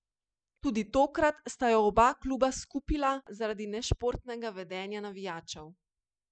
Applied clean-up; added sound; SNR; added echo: none; none; none; none.